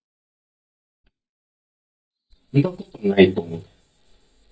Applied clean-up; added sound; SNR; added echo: neural mask model DeepFilterNet 3.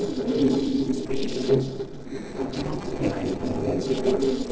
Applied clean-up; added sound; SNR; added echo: neural separator model SepFormer DNS4.